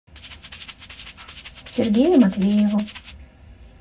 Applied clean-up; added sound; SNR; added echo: none; Rattle (instrument); 17 dB; reverberation time 0.3 s.